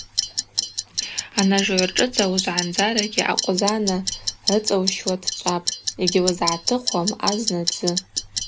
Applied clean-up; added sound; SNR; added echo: none; Clock; 4 dB; none.